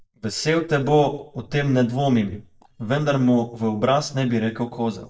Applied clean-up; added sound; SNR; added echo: neural mask model DeepFilterNet 3.